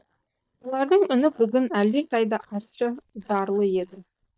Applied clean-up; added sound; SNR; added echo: neural mask model DeepFilterNet 3.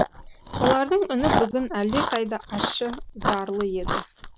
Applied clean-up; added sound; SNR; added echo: none; Chewing, mastication; 2 dB; none.